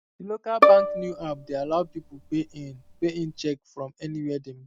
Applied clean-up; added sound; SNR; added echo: none; Bowed string instrument; -5 dB; none.